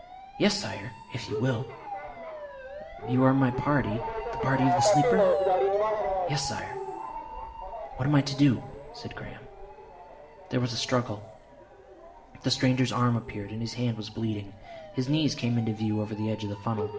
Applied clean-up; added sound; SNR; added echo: none; Motor vehicle (road) / Siren; 3 dB; reverberation time 0.6 s.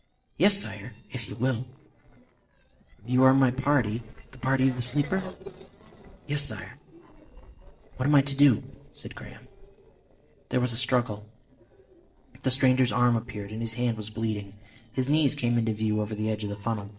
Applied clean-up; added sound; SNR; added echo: neural separator model SepFormer DNS4.